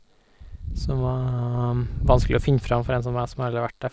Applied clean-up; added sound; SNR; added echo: none; Wind; 4 dB; none.